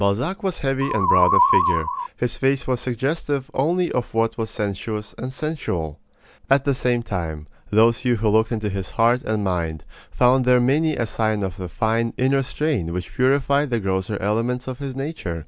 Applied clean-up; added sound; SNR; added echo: none; Musical instrument; -3 dB; none.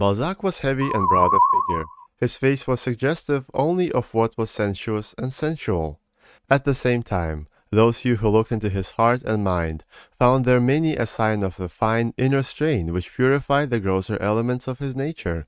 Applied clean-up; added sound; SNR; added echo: neural mask model RNNoise.